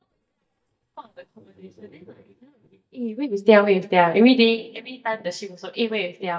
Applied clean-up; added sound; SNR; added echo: neural mask model DeepFilterNet 3.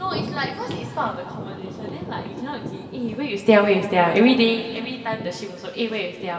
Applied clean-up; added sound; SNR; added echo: none; Thunder; 13 dB; reverberation time 2.7 s.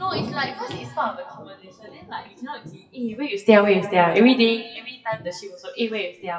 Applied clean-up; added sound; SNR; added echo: classical method WPE with log-MMSE.